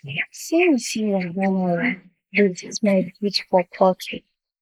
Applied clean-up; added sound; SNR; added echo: neural mask model Resemble Enhance denoiser.